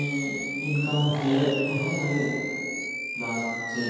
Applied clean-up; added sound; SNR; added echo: none; Animal; 6 dB; reverberation time 2.1 s.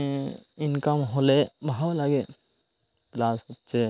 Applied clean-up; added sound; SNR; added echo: none; none; none; none.